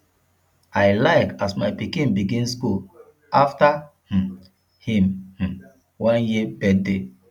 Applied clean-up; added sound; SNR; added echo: none; none; none; none.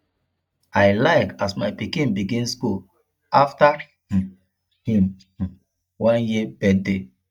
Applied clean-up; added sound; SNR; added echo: neural mask model DeepFilterNet 3.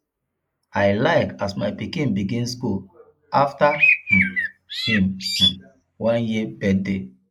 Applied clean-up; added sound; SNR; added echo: neural mask model Resemble Enhance denoiser.